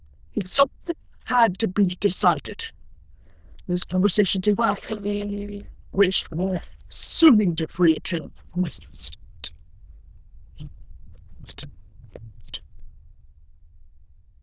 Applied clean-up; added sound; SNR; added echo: neural diffusion model UNIVERSE++.